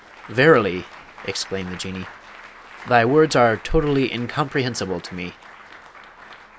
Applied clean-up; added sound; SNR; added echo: none; Applause; 20 dB; none.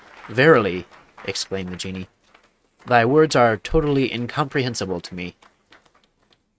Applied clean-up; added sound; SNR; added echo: neural mask model RNNoise.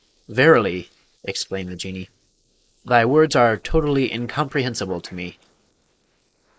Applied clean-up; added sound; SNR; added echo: neural mask model Resemble Enhance denoiser.